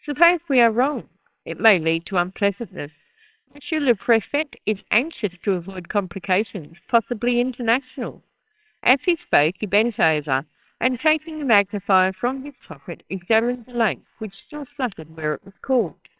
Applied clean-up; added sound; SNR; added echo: neural separator model SepFormer WHAMR!.